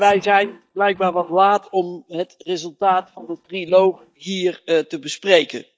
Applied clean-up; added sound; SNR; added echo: neural mask model DeepFilterNet 3.